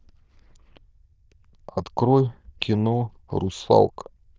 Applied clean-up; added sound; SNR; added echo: neural diffusion model UNIVERSE++.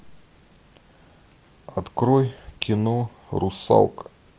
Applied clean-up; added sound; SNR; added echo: none; none; none; none.